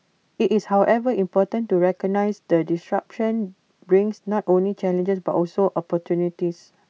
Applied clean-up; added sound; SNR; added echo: none; none; none; none.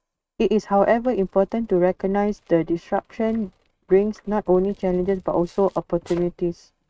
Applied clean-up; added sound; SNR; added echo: neural mask model RNNoise.